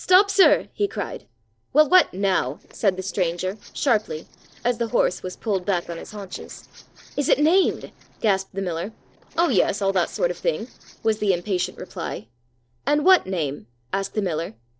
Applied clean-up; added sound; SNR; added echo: neural separator model SepFormer DNS4.